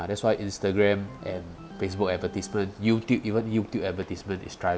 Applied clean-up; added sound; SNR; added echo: none; Organ; 19 dB; none.